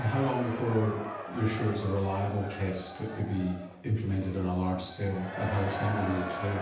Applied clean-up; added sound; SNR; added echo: none; Crowd / Cheering; 9 dB; reverberation time 0.9 s.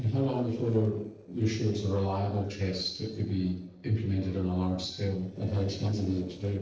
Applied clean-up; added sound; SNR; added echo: neural separator model SepFormer DNS4.